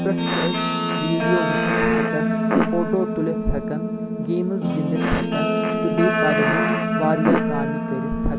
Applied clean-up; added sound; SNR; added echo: none; Fart + Guitar; -4 dB; none.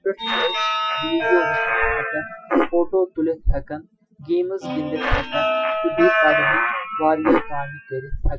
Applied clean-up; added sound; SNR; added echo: classical method Wiener filter.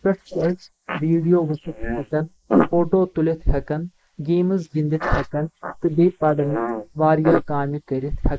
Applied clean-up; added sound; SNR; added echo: neural mask model Resemble Enhance denoiser.